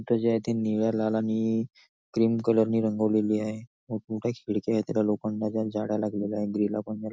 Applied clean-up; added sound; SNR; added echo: none; none; none; none.